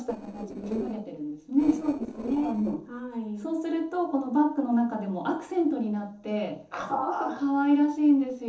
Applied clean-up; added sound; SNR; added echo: neural separator model SepFormer DNS4.